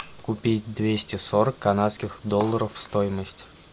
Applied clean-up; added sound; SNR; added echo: none; Bathtub (filling or washing) / Water; 17 dB; none.